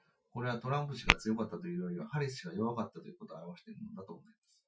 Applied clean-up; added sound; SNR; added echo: classical method Wiener filter.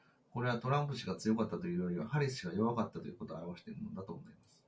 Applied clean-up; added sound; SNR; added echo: none; none; none; none.